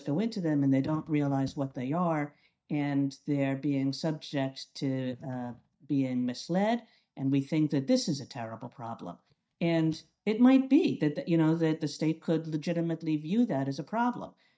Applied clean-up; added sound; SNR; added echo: neural mask model DeepFilterNet 3.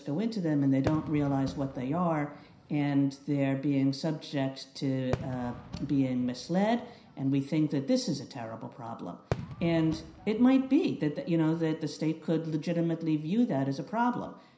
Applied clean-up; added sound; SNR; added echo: none; Fireworks; 14 dB; reverberation time 0.5 s.